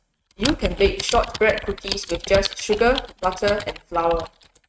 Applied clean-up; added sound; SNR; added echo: neural mask model RNNoise.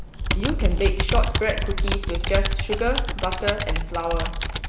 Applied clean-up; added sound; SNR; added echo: none; Computer keyboard; -4 dB; none.